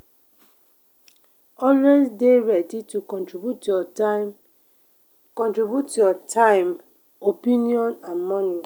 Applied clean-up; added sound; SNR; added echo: none; none; none; none.